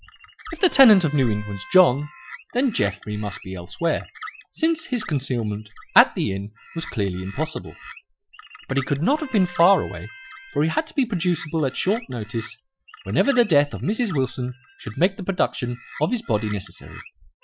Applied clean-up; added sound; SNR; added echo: classical method Wiener filter.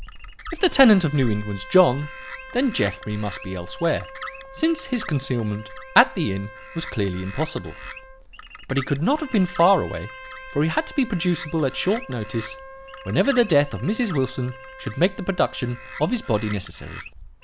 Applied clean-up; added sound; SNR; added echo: none; Bird + Trumpet; 16 dB; none.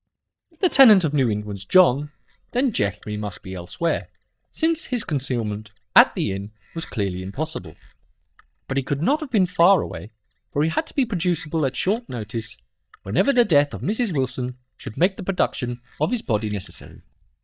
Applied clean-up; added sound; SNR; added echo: neural mask model DeepFilterNet 3.